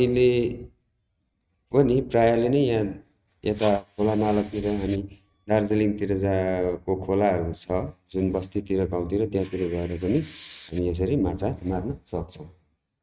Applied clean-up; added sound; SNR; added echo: neural mask model RNNoise.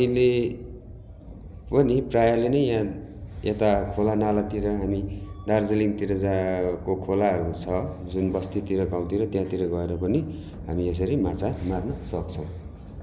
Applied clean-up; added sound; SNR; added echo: none; none; none; none.